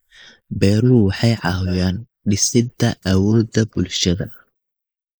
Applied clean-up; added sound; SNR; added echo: neural mask model Resemble Enhance denoiser.